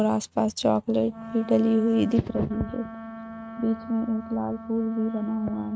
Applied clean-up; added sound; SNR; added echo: neural mask model RNNoise.